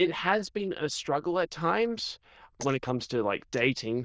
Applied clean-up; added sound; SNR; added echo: neural diffusion model UNIVERSE++.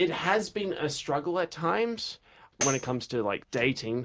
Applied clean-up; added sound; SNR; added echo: none; Tambourine; 8 dB; none.